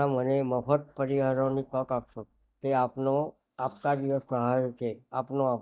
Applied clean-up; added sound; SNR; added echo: neural mask model DeepFilterNet 3.